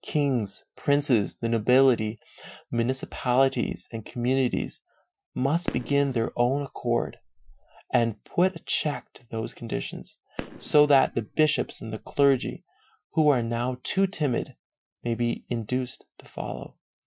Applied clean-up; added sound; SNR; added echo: classical method Wiener filter.